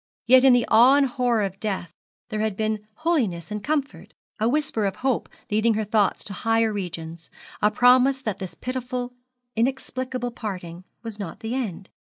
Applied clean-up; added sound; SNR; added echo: none; none; none; none.